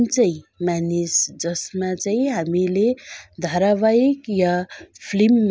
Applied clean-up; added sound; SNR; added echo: none; none; none; none.